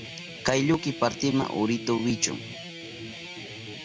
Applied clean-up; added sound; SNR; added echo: none; Guitar; 11 dB; none.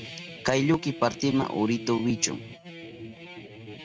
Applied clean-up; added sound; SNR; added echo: neural mask model RNNoise.